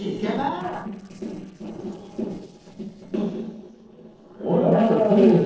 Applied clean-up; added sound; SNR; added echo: neural separator model SepFormer DNS4.